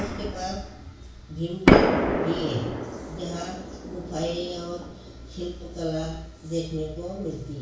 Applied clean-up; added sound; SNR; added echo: none; Fireworks; -4 dB; reverberation time 0.6 s.